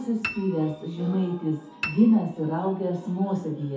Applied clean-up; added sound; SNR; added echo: none; Piano; 14 dB; reverberation time 0.5 s.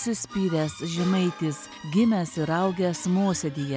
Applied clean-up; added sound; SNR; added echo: none; none; none; none.